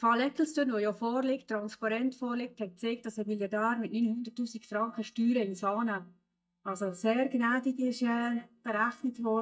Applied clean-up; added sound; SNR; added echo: neural mask model DeepFilterNet 3.